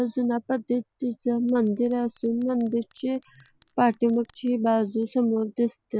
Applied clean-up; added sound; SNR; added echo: none; Bell; 16 dB; none.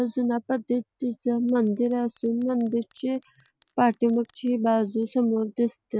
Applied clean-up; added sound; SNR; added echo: neural mask model RNNoise.